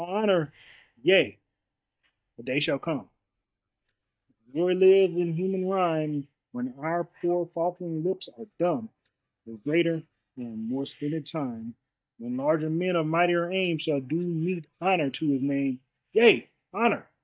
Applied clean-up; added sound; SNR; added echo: neural mask model DeepFilterNet 3.